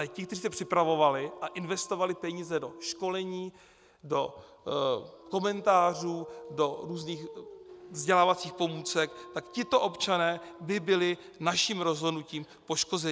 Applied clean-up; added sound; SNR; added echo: none; Dog; 19 dB; none.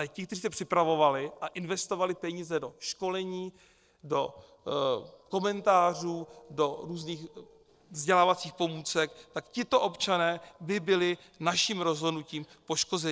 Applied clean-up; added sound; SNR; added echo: neural separator model SepFormer DNS4.